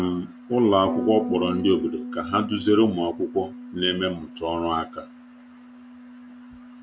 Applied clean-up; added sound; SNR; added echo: none; Bass guitar; 10 dB; none.